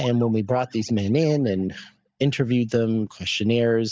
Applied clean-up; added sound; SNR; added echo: neural mask model DeepFilterNet 3.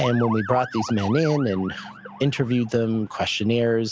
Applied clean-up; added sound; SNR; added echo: none; Motor vehicle (road) / Siren; 13 dB; none.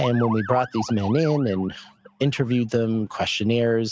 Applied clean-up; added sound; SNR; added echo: neural mask model RNNoise.